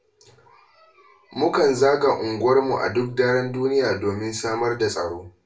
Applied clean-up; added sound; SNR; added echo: none; none; none; reverberation time 0.3 s.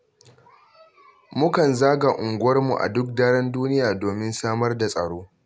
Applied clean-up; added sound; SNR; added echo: none; none; none; none.